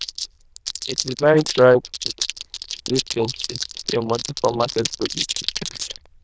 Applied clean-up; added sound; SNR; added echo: neural diffusion model UNIVERSE++.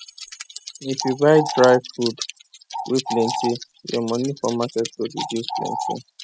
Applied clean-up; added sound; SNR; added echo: classical method spectral subtraction.